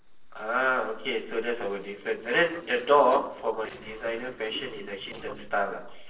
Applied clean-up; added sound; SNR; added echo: neural separator model SepFormer DNS4.